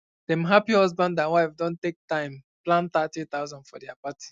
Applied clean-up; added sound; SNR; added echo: none; none; none; none.